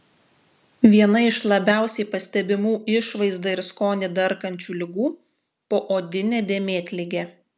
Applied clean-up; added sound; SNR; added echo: none; none; none; none.